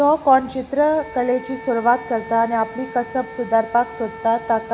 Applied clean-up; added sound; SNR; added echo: none; Wind instrument, woodwind instrument; 16 dB; none.